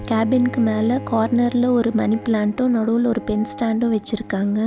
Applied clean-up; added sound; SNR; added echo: none; Bowed string instrument; 15 dB; none.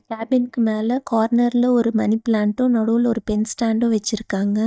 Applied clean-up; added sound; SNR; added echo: neural mask model DeepFilterNet 3.